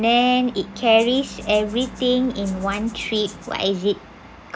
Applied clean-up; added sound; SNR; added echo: none; Car passing by / Engine / Truck + Rattle (instrument); 19 dB; none.